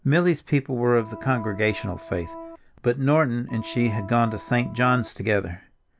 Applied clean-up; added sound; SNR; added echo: none; Organ; 16 dB; none.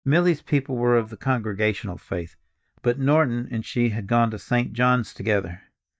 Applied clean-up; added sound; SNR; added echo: neural mask model DeepFilterNet 3.